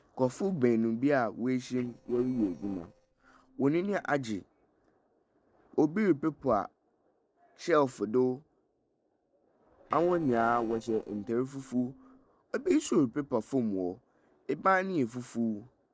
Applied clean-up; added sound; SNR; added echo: neural separator model SepFormer DNS4.